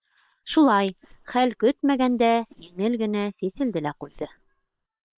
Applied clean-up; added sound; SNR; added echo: neural separator model SepFormer WHAM!.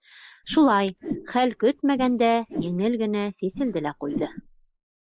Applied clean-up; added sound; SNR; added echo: neural mask model Resemble Enhance denoiser.